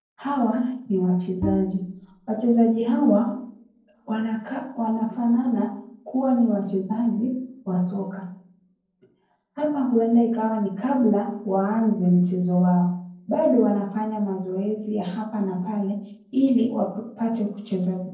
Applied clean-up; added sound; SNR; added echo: neural separator model SepFormer DNS4.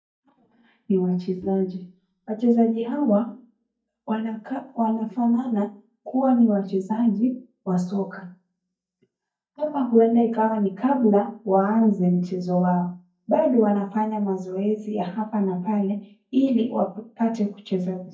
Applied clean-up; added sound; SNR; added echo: neural mask model DeepFilterNet 3.